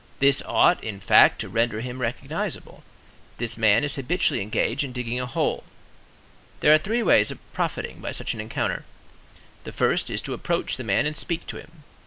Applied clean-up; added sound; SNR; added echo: none; none; none; none.